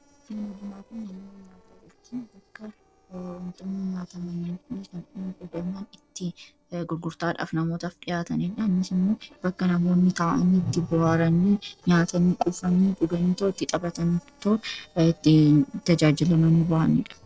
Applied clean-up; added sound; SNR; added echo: neural separator model SepFormer DNS4.